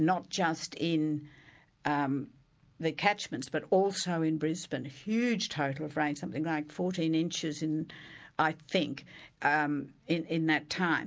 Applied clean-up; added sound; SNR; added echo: none; none; none; none.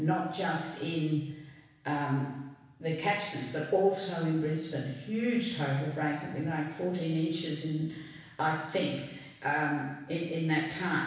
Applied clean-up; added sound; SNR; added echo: none; none; none; reverberation time 1.1 s.